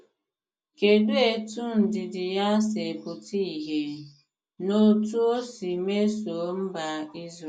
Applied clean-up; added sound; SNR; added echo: none; none; none; none.